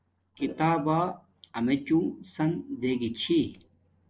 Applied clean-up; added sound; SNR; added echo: neural separator model SepFormer DNS4.